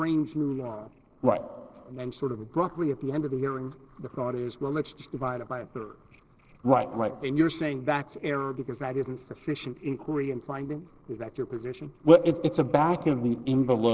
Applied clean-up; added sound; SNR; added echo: neural separator model SepFormer DNS4.